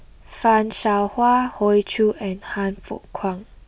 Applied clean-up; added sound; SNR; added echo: none; none; none; none.